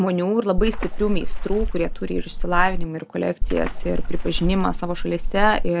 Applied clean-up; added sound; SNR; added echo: none; Water / Splash, splatter; -2 dB; none.